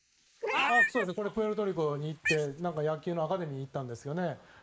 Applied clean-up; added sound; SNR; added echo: neural mask model Resemble Enhance denoiser.